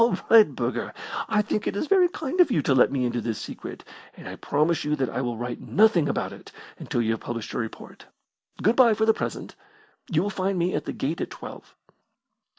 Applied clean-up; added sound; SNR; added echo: none; none; none; none.